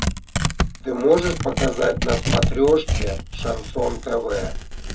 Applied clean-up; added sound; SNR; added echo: none; Tearing; 2 dB; reverberation time 0.3 s.